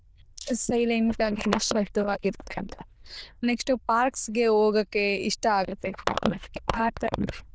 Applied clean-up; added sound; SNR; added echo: neural diffusion model UNIVERSE++.